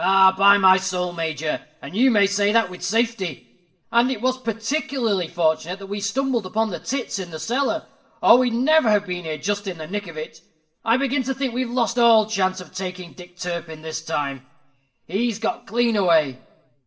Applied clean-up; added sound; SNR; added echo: none; none; none; reverberation time 0.4 s.